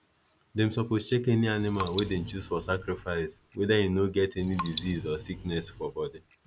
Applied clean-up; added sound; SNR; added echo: none; Raindrop; 11 dB; none.